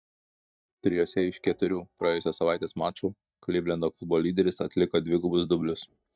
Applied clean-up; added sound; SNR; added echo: neural mask model DeepFilterNet 3.